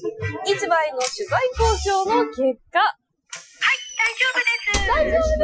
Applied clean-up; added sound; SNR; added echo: classical method Wiener filter.